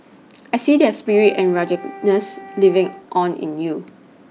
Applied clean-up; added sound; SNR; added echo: none; Wind instrument, woodwind instrument; 18 dB; none.